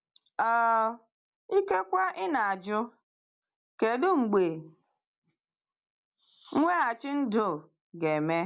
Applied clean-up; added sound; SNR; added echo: none; none; none; none.